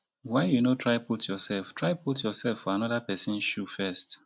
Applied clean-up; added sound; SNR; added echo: none; none; none; none.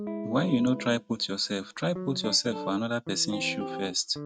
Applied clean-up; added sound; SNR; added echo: neural mask model RNNoise.